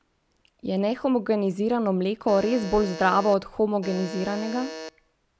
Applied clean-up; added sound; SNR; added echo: none; Alarm; 13 dB; none.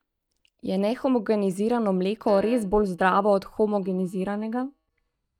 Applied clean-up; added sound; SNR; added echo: neural mask model DeepFilterNet 3.